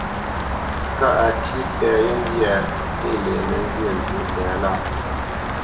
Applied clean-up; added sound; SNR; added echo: none; Rain; 1 dB; reverberation time 1.0 s.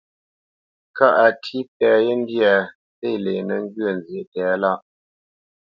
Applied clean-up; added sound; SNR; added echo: none; none; none; none.